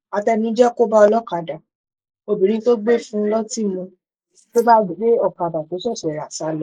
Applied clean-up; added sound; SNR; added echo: neural mask model Resemble Enhance denoiser.